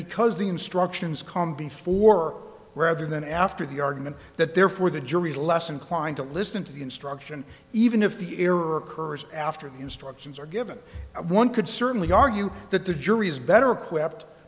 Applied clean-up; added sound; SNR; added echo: none; none; none; none.